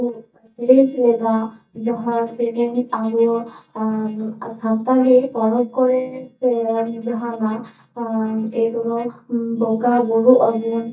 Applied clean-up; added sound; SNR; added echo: neural mask model DeepFilterNet 3.